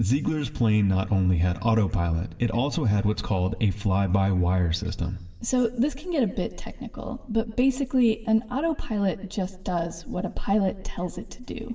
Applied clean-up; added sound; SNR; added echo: none; none; none; reverberation time 1.7 s.